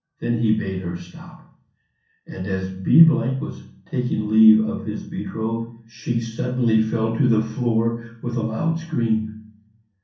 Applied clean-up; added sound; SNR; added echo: none; none; none; reverberation time 0.6 s.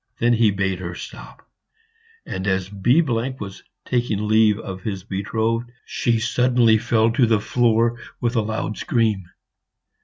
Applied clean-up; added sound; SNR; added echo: none; none; none; none.